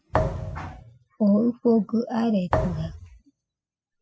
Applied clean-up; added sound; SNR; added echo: classical method spectral subtraction.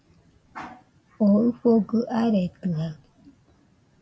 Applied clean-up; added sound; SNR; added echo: none; none; none; none.